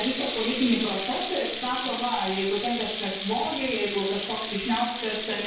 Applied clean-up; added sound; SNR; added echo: none; Sink (filling or washing) / Water tap, faucet; -2 dB; reverberation time 0.6 s.